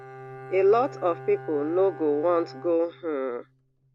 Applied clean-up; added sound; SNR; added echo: none; Bowed string instrument; 16 dB; none.